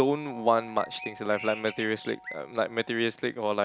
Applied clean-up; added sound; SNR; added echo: none; Bird + Doorbell; 16 dB; none.